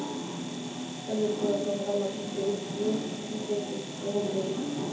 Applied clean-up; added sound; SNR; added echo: none; Domestic sounds, home sounds; 13 dB; reverberation time 0.5 s.